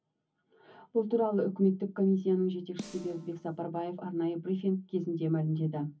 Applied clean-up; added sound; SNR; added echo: none; Snare drum; 18 dB; reverberation time 0.3 s.